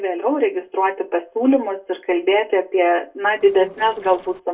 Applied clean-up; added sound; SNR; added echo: neural separator model SepFormer DNS4.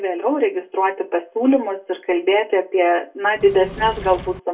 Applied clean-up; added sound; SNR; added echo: none; Engine / Mechanisms; 14 dB; reverberation time 0.2 s.